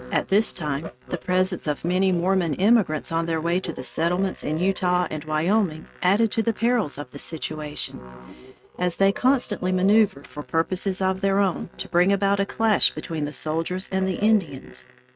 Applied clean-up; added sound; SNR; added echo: neural mask model RNNoise.